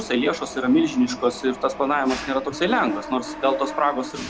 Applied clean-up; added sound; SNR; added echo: none; Mechanisms; 12 dB; none.